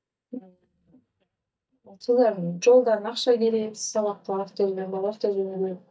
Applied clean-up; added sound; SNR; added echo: neural mask model DeepFilterNet 3.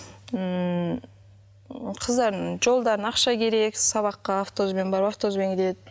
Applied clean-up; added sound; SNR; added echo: none; none; none; none.